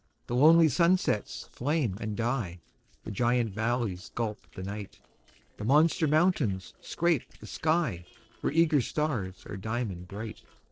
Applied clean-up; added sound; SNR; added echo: neural separator model SepFormer DNS4.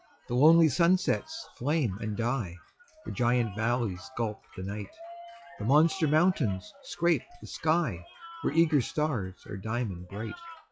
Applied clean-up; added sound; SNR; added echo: classical method log-MMSE.